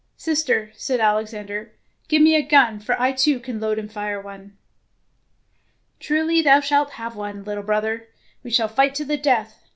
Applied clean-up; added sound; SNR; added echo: none; none; none; none.